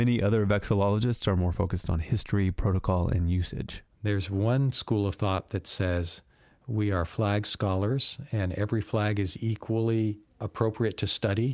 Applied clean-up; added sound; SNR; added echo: none; none; none; none.